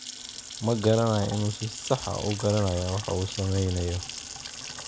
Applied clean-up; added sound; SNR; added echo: none; Sink (filling or washing) / Water tap, faucet / Splash, splatter; 11 dB; none.